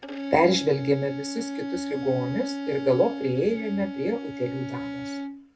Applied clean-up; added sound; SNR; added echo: none; Bowed string instrument; 7 dB; reverberation time 0.2 s.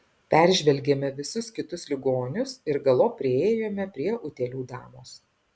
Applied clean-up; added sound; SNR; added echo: none; none; none; none.